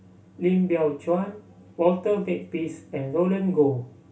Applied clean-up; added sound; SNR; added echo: none; none; none; reverberation time 0.3 s.